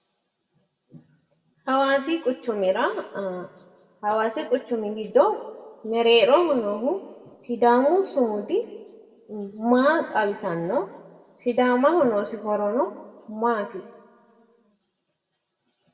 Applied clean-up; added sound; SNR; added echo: none; none; none; reverberation time 1.4 s.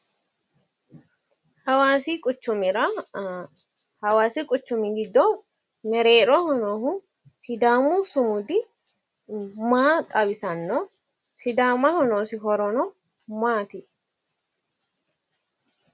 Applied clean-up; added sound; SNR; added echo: none; none; none; none.